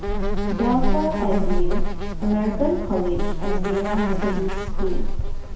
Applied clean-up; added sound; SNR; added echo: none; Insect; -4 dB; reverberation time 2.4 s.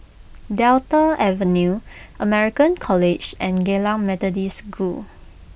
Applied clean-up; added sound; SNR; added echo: none; none; none; none.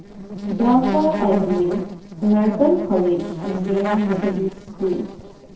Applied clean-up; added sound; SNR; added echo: neural separator model SepFormer DNS4.